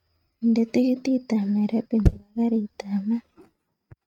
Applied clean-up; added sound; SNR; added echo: neural mask model RNNoise.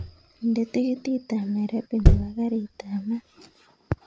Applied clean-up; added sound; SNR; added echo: none; Thump, thud; -1 dB; none.